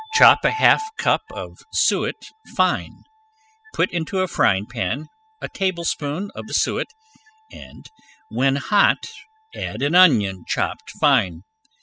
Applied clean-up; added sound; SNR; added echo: classical method spectral subtraction.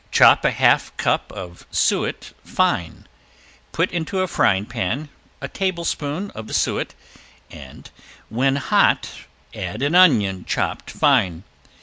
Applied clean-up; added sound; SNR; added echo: none; none; none; none.